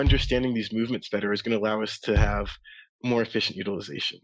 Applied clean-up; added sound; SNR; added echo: classical method Wiener filter.